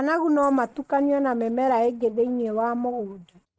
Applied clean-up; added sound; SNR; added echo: neural mask model RNNoise.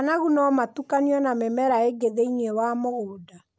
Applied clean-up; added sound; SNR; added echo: none; none; none; none.